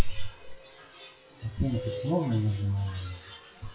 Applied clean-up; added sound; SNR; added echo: classical method WPE with log-MMSE.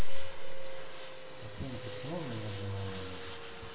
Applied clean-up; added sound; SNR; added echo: none; Fixed-wing aircraft, airplane; 16 dB; reverberation time 0.8 s.